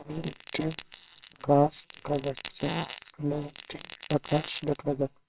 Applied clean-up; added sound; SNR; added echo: neural separator model SepFormer WHAMR!.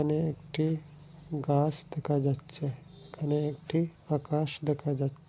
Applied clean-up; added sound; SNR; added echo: none; none; none; none.